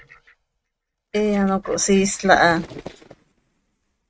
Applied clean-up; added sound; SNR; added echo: neural mask model RNNoise.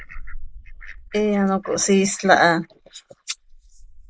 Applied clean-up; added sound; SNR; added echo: neural mask model Resemble Enhance denoiser.